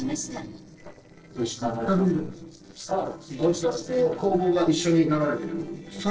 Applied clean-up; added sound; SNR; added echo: neural separator model SepFormer DNS4.